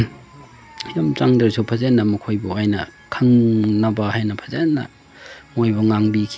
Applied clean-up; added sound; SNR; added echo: none; none; none; none.